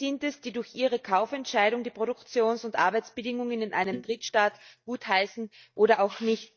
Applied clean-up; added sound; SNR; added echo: neural mask model DeepFilterNet 3.